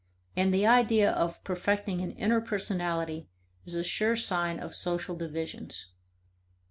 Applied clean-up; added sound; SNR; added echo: none; none; none; none.